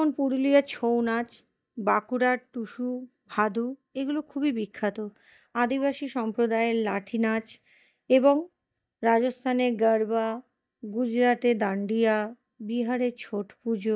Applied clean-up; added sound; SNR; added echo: neural mask model DeepFilterNet 3.